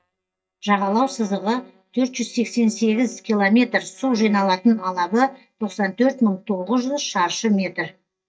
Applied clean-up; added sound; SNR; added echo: neural mask model DeepFilterNet 3.